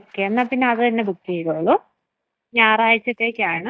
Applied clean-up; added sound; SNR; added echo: neural mask model DeepFilterNet 3.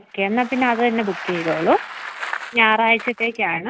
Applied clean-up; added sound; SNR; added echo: none; Bicycle; 12 dB; none.